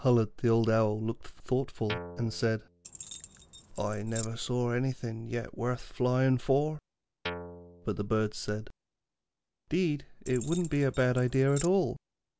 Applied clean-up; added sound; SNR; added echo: none; Guitar + Keys jangling; 13 dB; none.